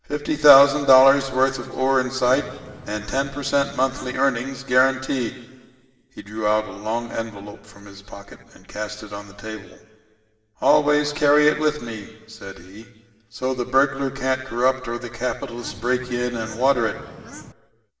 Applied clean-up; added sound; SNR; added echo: none; Bird / Fowl; 17 dB; reverberation time 1.6 s.